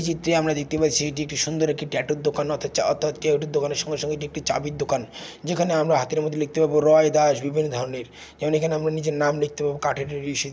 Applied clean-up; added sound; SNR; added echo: none; none; none; none.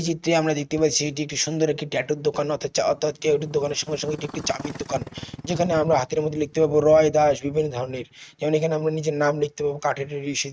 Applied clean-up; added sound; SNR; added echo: neural mask model RNNoise.